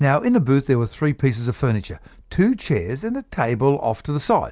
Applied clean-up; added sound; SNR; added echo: none; none; none; none.